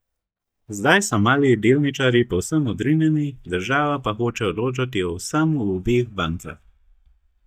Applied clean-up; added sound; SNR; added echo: neural mask model DeepFilterNet 3.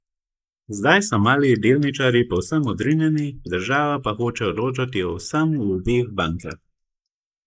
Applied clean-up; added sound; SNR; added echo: neural mask model Resemble Enhance denoiser.